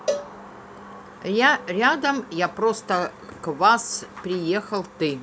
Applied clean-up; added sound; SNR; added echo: none; Cowbell; 10 dB; none.